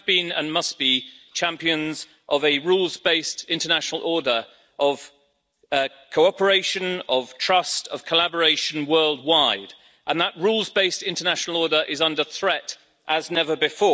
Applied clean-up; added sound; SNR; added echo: none; none; none; none.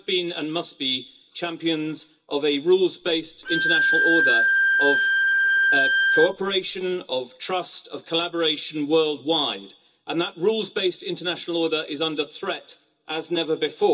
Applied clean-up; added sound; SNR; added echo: none; Bowed string instrument; -5 dB; reverberation time 0.2 s.